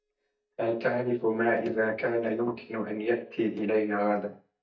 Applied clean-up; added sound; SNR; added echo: neural mask model DeepFilterNet 3.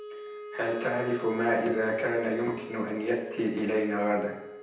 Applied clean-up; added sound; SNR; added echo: none; Wind instrument, woodwind instrument; 13 dB; reverberation time 0.9 s.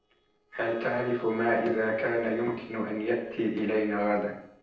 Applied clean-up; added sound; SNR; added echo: neural separator model SepFormer DNS4.